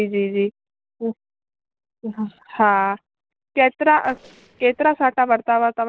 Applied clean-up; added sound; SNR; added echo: neural separator model SepFormer DNS4.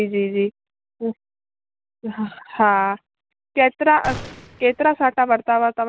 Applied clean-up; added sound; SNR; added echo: none; Gunshot, gunfire; 15 dB; none.